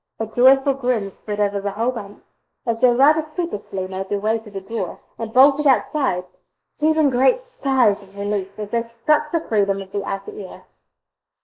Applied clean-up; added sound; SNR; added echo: neural mask model Resemble Enhance denoiser.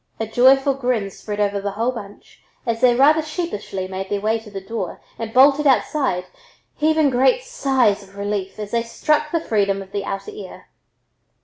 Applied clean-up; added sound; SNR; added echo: none; none; none; none.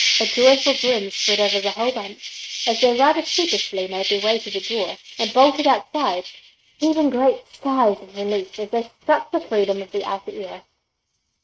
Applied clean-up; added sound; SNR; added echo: neural mask model RNNoise.